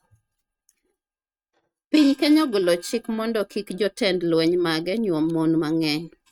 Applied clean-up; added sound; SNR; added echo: neural mask model RNNoise.